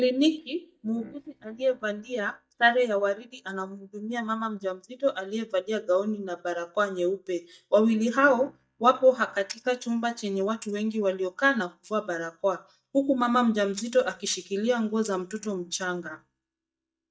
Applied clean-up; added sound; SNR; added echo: neural mask model DeepFilterNet 3.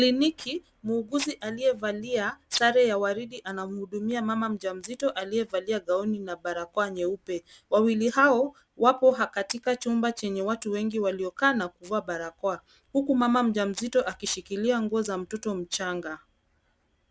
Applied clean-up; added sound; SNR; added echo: none; none; none; none.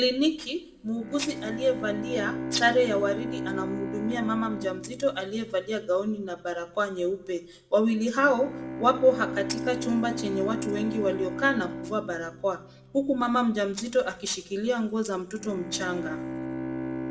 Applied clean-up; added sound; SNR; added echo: none; Bowed string instrument; 8 dB; reverberation time 0.5 s.